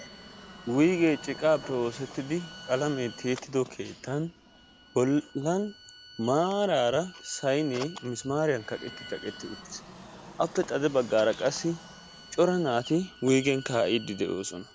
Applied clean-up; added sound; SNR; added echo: none; Fixed-wing aircraft, airplane + Bowed string instrument; 19 dB; none.